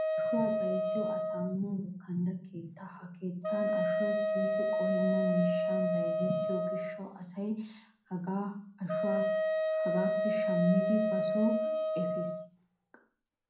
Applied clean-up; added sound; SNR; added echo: none; Wind instrument, woodwind instrument; -3 dB; reverberation time 0.5 s.